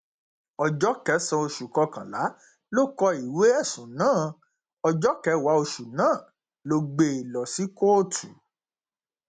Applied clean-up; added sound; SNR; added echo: none; none; none; none.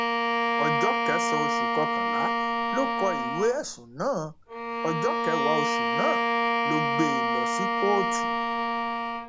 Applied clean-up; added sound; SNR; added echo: none; Bowed string instrument; -4 dB; none.